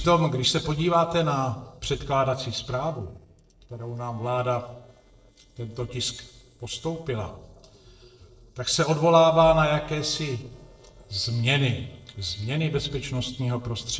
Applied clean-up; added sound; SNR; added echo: neural separator model SepFormer DNS4.